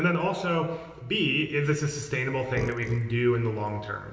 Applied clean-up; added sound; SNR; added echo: none; Burping, eructation; 12 dB; reverberation time 1.4 s.